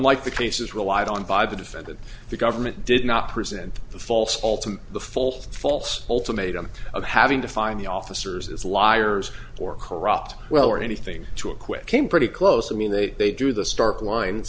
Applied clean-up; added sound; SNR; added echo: none; none; none; none.